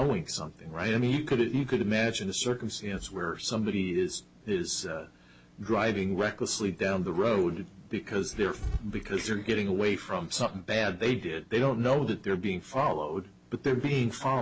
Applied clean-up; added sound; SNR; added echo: none; none; none; none.